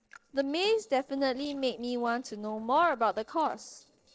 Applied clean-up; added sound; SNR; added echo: neural separator model SepFormer DNS4.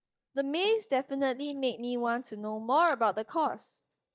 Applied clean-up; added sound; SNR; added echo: neural mask model DeepFilterNet 3.